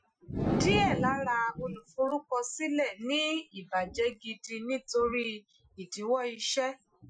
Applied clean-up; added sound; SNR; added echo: classical method Wiener filter.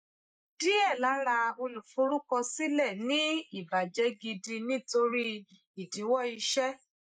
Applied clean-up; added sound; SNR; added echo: neural mask model Resemble Enhance denoiser.